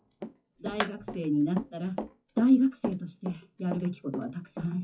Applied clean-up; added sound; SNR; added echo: classical method WPE with log-MMSE.